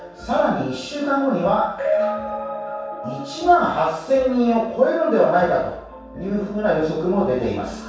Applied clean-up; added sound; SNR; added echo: none; none; none; reverberation time 0.7 s.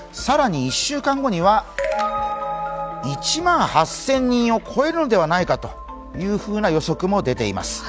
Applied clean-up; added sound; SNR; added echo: none; none; none; none.